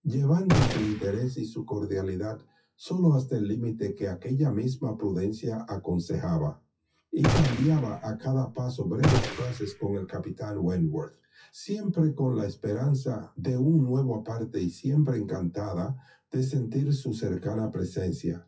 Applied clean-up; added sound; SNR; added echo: classical method WPE with log-MMSE.